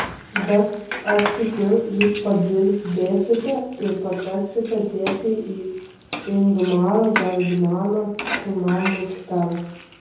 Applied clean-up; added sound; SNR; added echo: none; Frying (food); 11 dB; reverberation time 0.9 s.